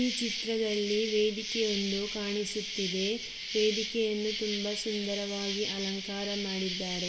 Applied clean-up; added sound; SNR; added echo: none; Insect; 5 dB; reverberation time 1.5 s.